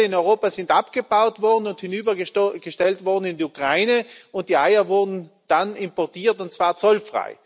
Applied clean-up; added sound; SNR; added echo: none; none; none; none.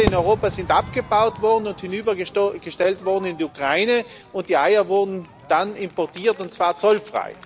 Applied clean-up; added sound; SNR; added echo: none; Crowd / Fireworks; 14 dB; none.